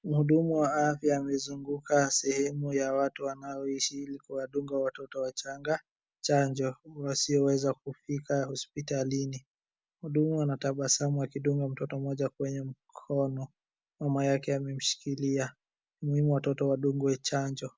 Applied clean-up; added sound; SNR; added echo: none; none; none; none.